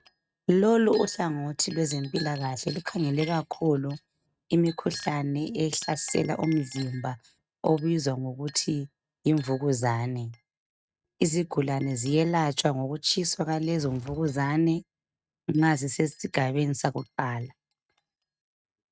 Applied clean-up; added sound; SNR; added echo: neural mask model RNNoise.